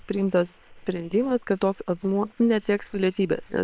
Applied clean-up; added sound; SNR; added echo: neural separator model SepFormer WHAM!.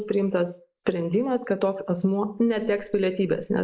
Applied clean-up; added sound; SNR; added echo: neural mask model Resemble Enhance denoiser.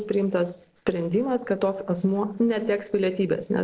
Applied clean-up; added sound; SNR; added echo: neural separator model SepFormer DNS4.